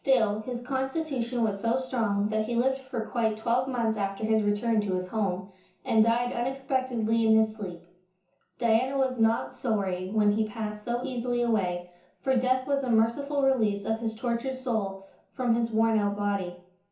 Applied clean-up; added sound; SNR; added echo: none; none; none; reverberation time 0.6 s.